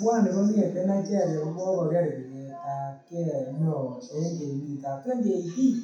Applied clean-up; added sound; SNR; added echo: none; none; none; reverberation time 0.6 s.